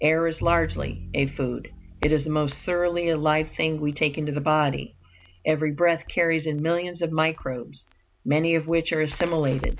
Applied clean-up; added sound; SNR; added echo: none; Bowed string instrument + Crackle; 13 dB; none.